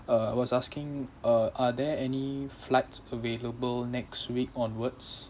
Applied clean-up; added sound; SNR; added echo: none; none; none; none.